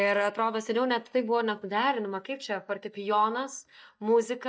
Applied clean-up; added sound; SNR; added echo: neural mask model DeepFilterNet 3.